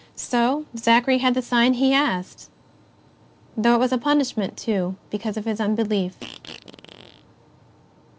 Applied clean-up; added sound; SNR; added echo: none; Fart; 17 dB; none.